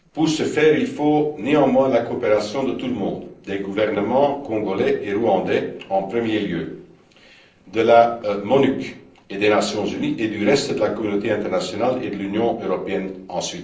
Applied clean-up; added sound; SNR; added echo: neural separator model SepFormer DNS4.